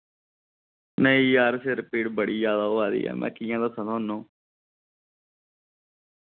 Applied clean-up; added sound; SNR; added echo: none; none; none; none.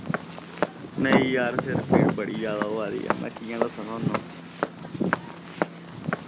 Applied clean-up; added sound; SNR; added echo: none; Walk, footsteps; -3 dB; none.